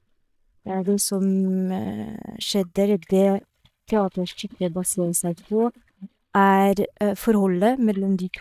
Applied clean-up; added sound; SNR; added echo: neural mask model DeepFilterNet 3.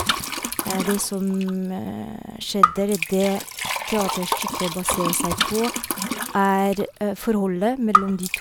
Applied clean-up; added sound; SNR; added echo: none; Liquid; 2 dB; none.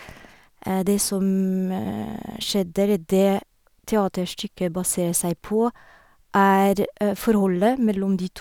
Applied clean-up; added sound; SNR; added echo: none; none; none; none.